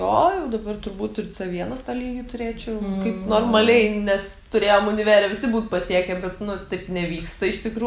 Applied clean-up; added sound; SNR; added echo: none; none; none; none.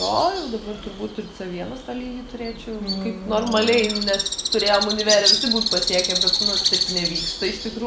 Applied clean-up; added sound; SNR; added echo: none; Bird; 1 dB; none.